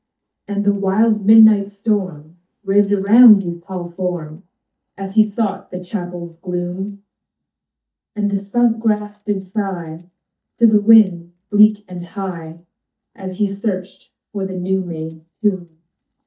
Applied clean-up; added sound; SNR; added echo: neural mask model DeepFilterNet 3.